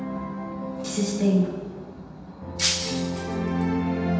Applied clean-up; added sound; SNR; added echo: none; Shatter; 3 dB; reverberation time 1.2 s.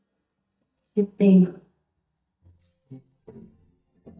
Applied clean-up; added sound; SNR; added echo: neural mask model DeepFilterNet 3.